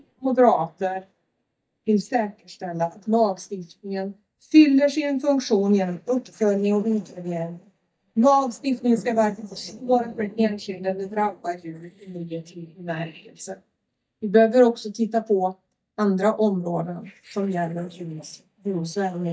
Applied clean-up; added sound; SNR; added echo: neural mask model DeepFilterNet 3.